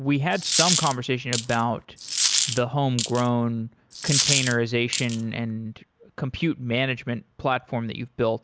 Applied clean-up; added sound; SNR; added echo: none; Coin (dropping); 1 dB; none.